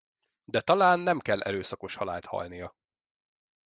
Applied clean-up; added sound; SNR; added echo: none; none; none; none.